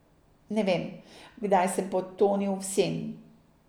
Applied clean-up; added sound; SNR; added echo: none; none; none; none.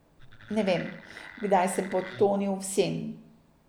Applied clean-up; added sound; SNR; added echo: none; Wood; 16 dB; none.